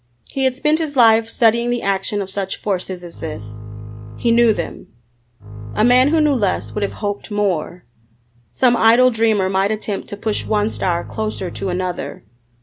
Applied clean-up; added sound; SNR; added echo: none; Bowed string instrument; 12 dB; none.